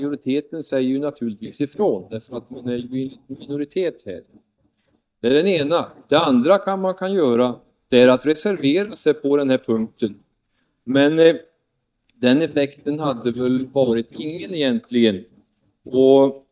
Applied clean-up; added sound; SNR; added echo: neural mask model DeepFilterNet 3.